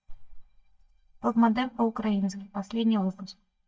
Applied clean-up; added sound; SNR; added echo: neural mask model DeepFilterNet 3.